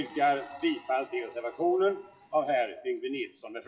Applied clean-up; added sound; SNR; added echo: classical method WPE with log-MMSE.